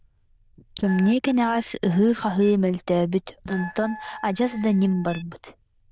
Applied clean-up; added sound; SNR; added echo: neural diffusion model UNIVERSE++.